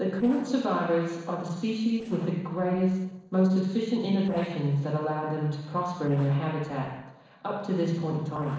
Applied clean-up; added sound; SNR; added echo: neural separator model SepFormer DNS4.